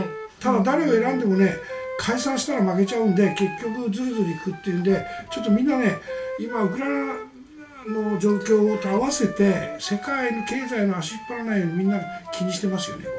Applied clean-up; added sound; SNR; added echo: none; Wind instrument, woodwind instrument; 12 dB; reverberation time 0.2 s.